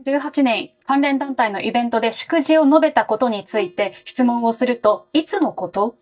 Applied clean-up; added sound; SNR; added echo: neural mask model DeepFilterNet 3.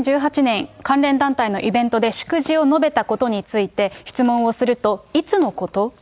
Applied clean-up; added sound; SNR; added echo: none; none; none; none.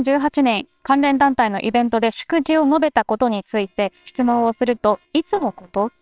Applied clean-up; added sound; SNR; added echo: neural separator model SepFormer WHAMR!.